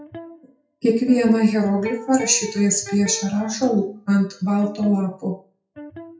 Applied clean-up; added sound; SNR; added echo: classical method WPE with log-MMSE.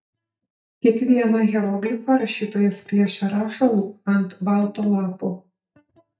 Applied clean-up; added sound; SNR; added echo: neural mask model DeepFilterNet 3.